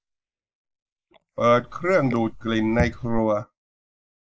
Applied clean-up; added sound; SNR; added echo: neural mask model Resemble Enhance denoiser.